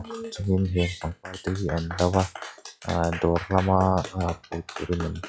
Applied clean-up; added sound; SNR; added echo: classical method log-MMSE.